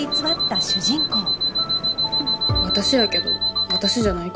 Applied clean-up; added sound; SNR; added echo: none; Alarm; -3 dB; none.